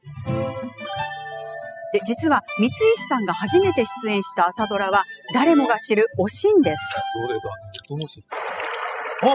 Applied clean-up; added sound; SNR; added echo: classical method spectral subtraction.